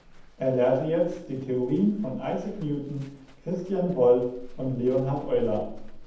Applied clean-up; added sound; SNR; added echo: none; Livestock, farm animals, working animals; 16 dB; reverberation time 0.8 s.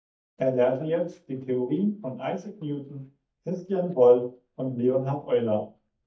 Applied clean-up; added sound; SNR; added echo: neural mask model DeepFilterNet 3.